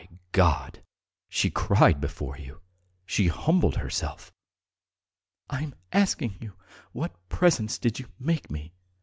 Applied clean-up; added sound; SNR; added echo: none; none; none; none.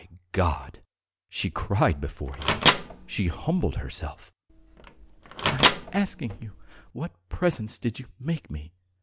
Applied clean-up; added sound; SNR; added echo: none; Microwave oven; -2 dB; none.